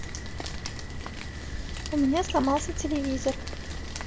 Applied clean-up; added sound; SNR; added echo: none; Rain; 5 dB; none.